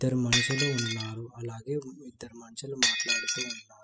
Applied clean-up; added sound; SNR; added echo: classical method spectral subtraction.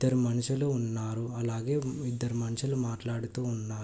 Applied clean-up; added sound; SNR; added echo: none; none; none; none.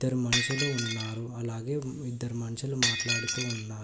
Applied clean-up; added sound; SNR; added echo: none; Shatter; 2 dB; none.